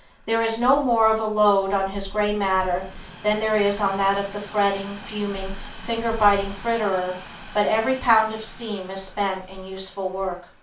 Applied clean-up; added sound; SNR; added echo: none; Train; 19 dB; reverberation time 0.3 s.